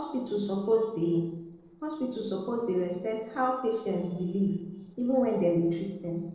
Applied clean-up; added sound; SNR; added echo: neural separator model SepFormer DNS4.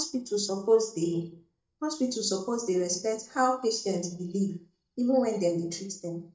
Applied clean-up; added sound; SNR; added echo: neural mask model DeepFilterNet 3.